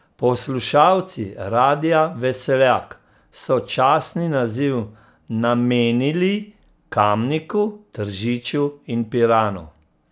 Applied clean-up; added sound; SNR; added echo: none; none; none; none.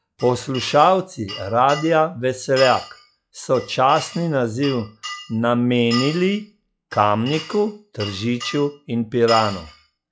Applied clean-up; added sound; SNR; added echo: classical method log-MMSE.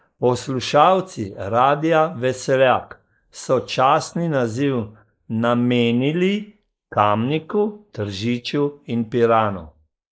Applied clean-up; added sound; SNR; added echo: neural mask model Resemble Enhance denoiser.